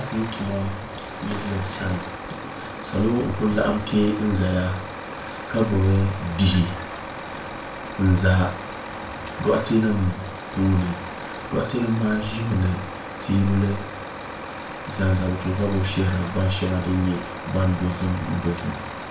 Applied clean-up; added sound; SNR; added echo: none; Truck; 10 dB; reverberation time 0.4 s.